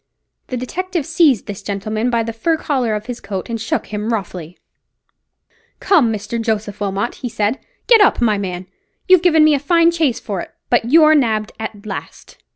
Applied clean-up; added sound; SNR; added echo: none; none; none; none.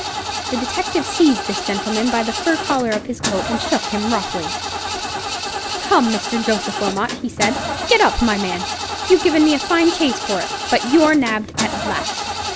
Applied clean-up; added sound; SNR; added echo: none; Engine starting / Car; 5 dB; none.